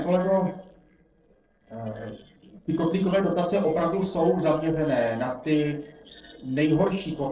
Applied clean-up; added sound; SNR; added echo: neural separator model SepFormer DNS4.